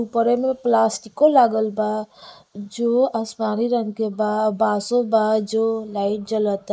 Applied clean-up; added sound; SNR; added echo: neural mask model Resemble Enhance denoiser.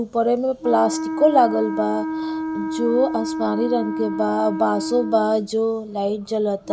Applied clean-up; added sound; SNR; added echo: none; Wind instrument, woodwind instrument; 6 dB; none.